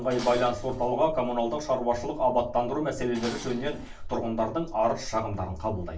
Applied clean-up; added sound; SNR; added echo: none; Dishes, pots, and pans; 19 dB; reverberation time 0.3 s.